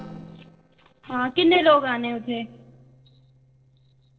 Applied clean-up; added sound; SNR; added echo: neural separator model SepFormer DNS4.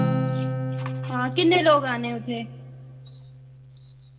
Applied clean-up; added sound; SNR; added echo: none; Acoustic guitar; 3 dB; reverberation time 1.1 s.